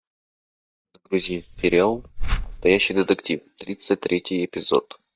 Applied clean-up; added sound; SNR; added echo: neural mask model DeepFilterNet 3.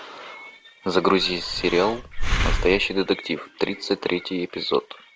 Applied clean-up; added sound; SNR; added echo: none; Breathing; 1 dB; none.